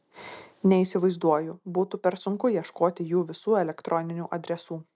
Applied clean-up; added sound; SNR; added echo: none; none; none; none.